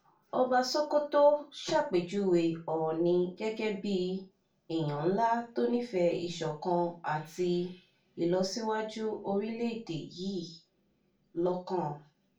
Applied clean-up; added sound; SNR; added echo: none; none; none; reverberation time 0.3 s.